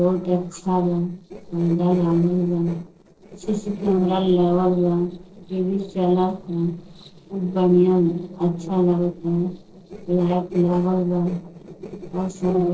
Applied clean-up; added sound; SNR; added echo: neural separator model SepFormer DNS4.